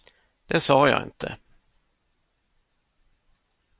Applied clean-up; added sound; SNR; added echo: none; none; none; none.